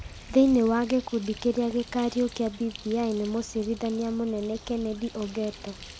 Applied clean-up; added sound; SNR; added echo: none; Bird; 17 dB; none.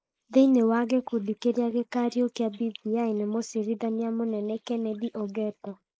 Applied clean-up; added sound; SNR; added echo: neural mask model Resemble Enhance denoiser.